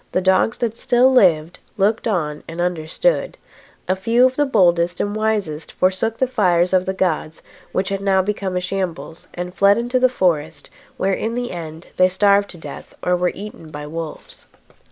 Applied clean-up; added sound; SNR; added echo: none; none; none; none.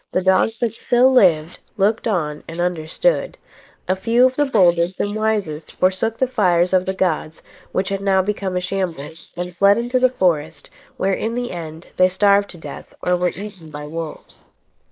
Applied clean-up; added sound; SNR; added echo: neural mask model Resemble Enhance denoiser.